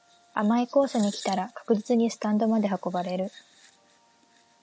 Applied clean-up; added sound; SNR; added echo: none; none; none; none.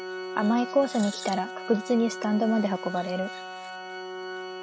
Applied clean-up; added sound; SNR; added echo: none; Organ; 10 dB; none.